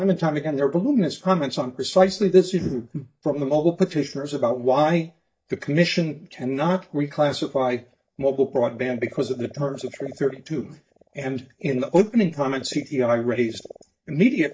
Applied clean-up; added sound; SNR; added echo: neural mask model DeepFilterNet 3.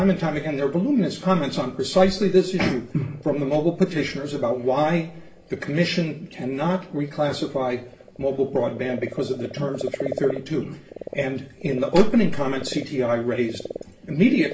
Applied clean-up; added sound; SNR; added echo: none; Frog; 16 dB; reverberation time 0.4 s.